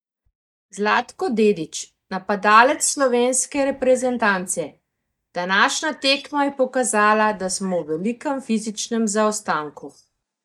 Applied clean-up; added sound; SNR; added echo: neural mask model DeepFilterNet 3.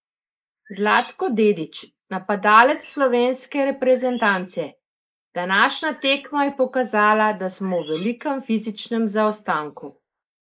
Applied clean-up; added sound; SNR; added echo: neural mask model Resemble Enhance denoiser.